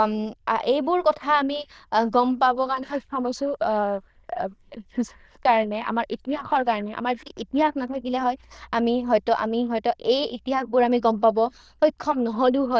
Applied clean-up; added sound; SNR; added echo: neural diffusion model UNIVERSE++.